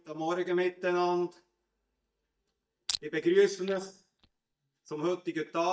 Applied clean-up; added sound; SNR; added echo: neural mask model DeepFilterNet 3.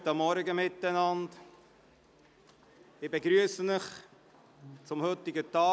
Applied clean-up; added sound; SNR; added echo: none; none; none; none.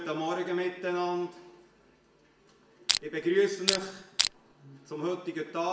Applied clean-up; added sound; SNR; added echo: none; Crushing; -3 dB; reverberation time 0.7 s.